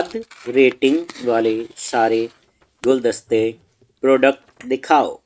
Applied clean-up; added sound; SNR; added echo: neural mask model RNNoise.